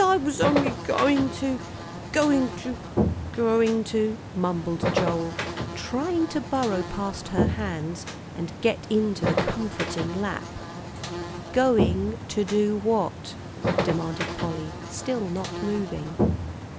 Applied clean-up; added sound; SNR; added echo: none; Buzz; 3 dB; none.